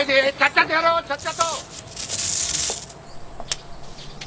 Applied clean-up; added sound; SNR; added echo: none; Packing tape, duct tape; 6 dB; none.